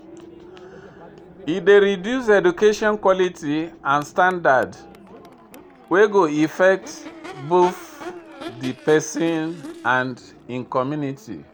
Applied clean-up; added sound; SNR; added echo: none; Crowd / Race car, auto racing / Accelerating, revving, vroom; 19 dB; none.